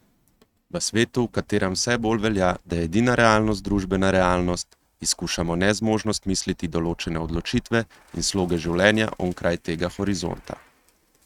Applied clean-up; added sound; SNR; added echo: neural mask model RNNoise.